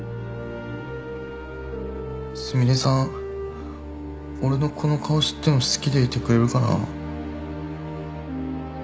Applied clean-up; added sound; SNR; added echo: none; none; none; none.